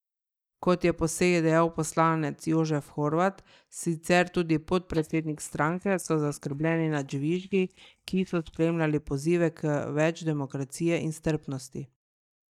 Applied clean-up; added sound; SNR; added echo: neural mask model DeepFilterNet 3.